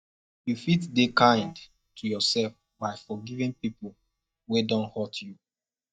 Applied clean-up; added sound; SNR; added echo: neural mask model DeepFilterNet 3.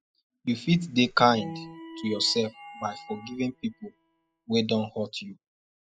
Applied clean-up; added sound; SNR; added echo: classical method spectral subtraction.